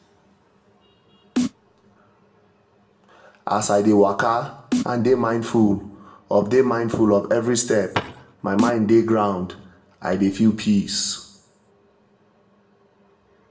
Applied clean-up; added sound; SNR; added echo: none; Snare drum; 4 dB; reverberation time 0.5 s.